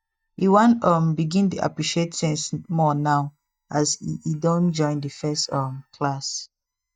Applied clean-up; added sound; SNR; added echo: neural mask model DeepFilterNet 3.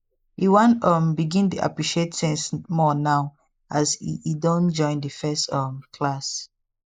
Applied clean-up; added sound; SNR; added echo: neural mask model Resemble Enhance denoiser.